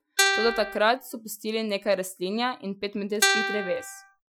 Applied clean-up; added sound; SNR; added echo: classical method Wiener filter.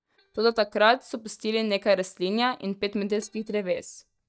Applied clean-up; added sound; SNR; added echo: neural mask model DeepFilterNet 3.